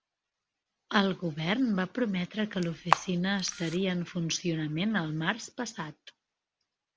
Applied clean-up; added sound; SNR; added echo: none; Camera; 2 dB; none.